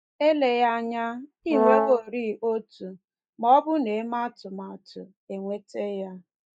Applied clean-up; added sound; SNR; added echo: neural mask model DeepFilterNet 3.